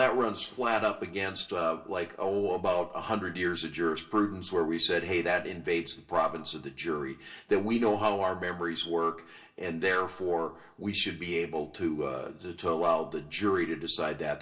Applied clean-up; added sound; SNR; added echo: none; none; none; reverberation time 0.2 s.